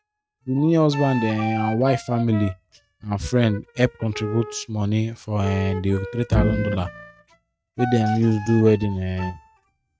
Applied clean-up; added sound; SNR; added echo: neural mask model RNNoise.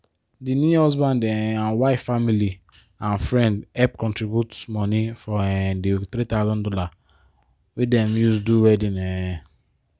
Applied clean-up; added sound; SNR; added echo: none; none; none; none.